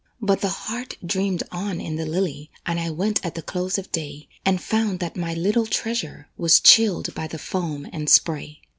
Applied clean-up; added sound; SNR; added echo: none; none; none; none.